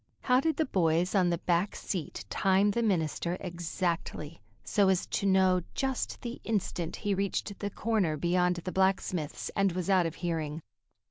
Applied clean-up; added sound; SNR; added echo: none; none; none; none.